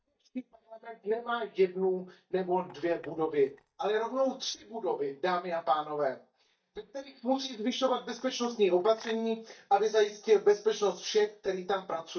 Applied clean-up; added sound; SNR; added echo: neural mask model DeepFilterNet 3.